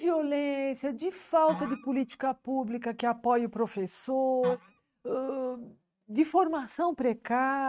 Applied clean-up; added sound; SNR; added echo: neural mask model RNNoise.